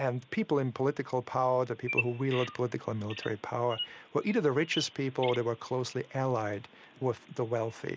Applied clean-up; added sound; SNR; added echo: none; Bird vocalization, bird call, bird song; 12 dB; none.